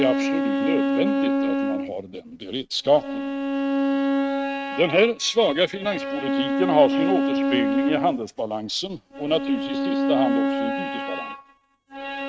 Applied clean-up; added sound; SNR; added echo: neural mask model RNNoise.